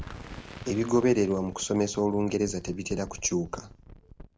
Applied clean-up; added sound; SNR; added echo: none; Explosion; 16 dB; none.